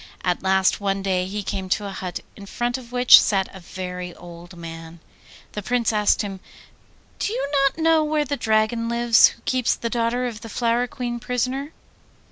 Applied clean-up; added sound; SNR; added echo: none; none; none; none.